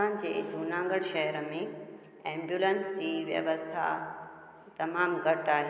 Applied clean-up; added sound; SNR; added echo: none; none; none; none.